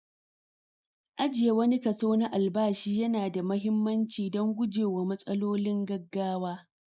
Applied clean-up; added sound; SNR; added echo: neural mask model Resemble Enhance denoiser.